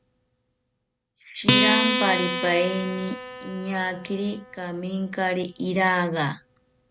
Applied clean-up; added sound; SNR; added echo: none; Acoustic guitar; 0 dB; none.